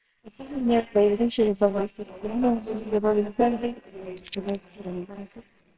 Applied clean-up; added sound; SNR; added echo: neural separator model SepFormer WHAMR!.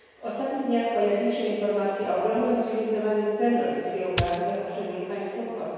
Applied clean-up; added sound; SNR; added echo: none; Coin (dropping); 5 dB; reverberation time 1.9 s.